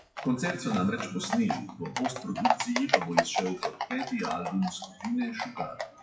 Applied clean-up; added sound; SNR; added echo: classical method WPE with log-MMSE.